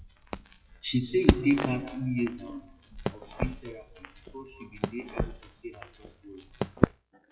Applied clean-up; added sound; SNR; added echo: classical method WPE with log-MMSE.